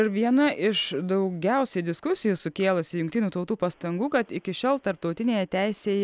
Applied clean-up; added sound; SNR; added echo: none; none; none; none.